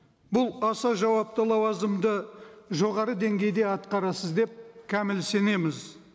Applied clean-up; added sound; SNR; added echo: none; none; none; none.